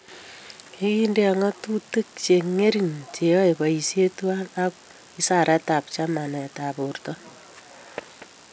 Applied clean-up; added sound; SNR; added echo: none; none; none; none.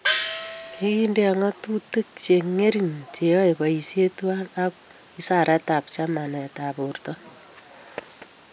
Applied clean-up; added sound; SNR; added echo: none; Gong; 3 dB; none.